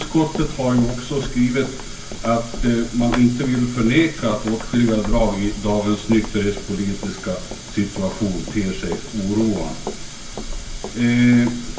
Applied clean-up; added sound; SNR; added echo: none; Run; 16 dB; reverberation time 0.3 s.